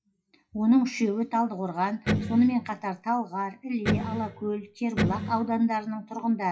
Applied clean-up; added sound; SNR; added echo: classical method WPE with log-MMSE.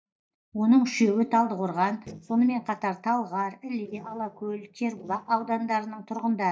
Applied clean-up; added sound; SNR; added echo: neural mask model DeepFilterNet 3.